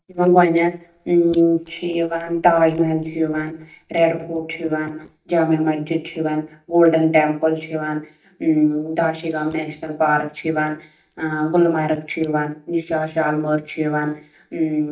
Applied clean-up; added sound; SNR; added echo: neural mask model DeepFilterNet 3.